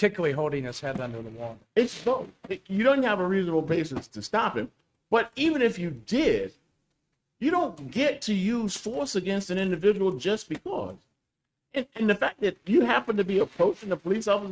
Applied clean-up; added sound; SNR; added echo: neural mask model RNNoise.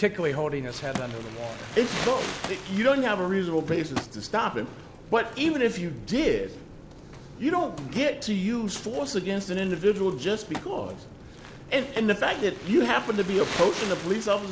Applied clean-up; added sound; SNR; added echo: none; Thump, thud + Crumpling, crinkling; 13 dB; none.